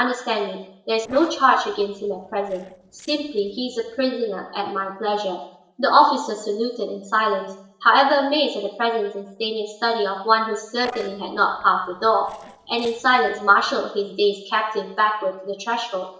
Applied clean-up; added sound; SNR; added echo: neural separator model SepFormer DNS4.